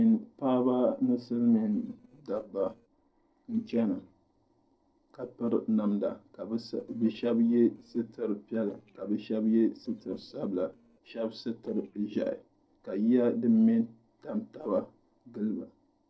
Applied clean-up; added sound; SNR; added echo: neural separator model SepFormer DNS4.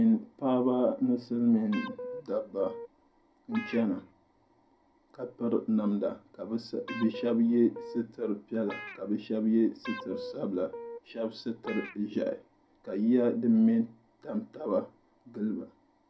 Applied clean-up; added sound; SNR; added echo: none; Guitar; 13 dB; reverberation time 0.2 s.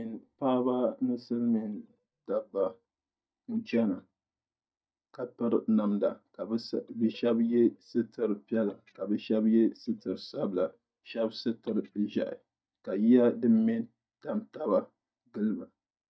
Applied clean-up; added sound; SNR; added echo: neural mask model DeepFilterNet 3.